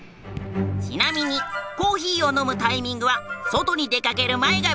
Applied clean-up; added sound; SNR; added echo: none; Raindrop / Drip; 20 dB; none.